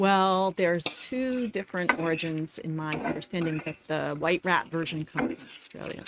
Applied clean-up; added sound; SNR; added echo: neural mask model RNNoise.